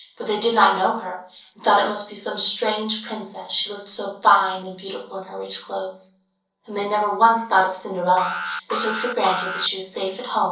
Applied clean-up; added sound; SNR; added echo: neural separator model SepFormer DNS4.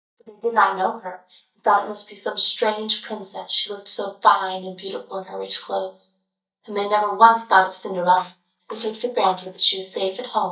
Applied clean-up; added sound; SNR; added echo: neural mask model DeepFilterNet 3.